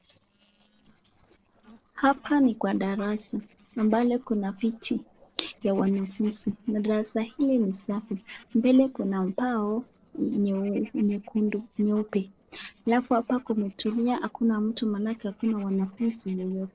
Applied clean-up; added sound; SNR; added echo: neural separator model SepFormer DNS4.